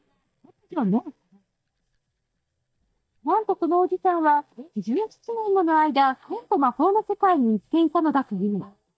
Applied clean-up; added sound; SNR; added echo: neural mask model DeepFilterNet 3.